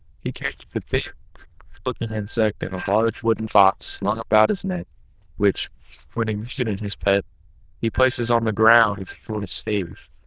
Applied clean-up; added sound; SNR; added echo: neural diffusion model UNIVERSE++.